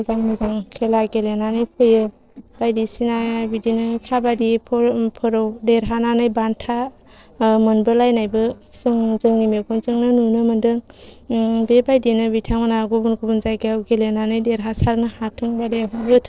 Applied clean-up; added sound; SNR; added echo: neural separator model SepFormer DNS4.